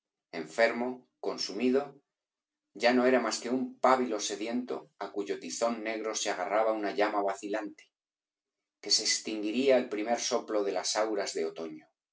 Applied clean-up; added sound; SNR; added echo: none; none; none; none.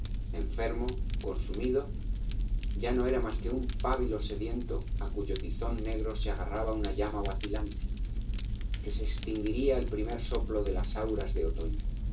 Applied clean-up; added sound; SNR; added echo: none; Fire; -3 dB; reverberation time 0.2 s.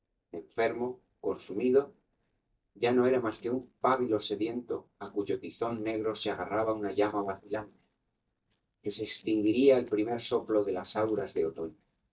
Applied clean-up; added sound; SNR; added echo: neural mask model DeepFilterNet 3.